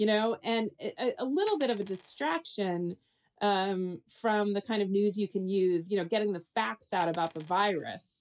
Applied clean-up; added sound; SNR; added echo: none; Coin (dropping); 20 dB; none.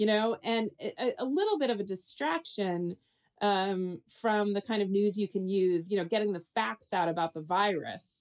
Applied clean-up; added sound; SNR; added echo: none; none; none; none.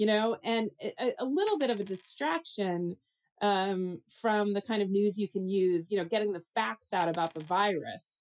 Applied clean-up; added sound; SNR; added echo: classical method Wiener filter.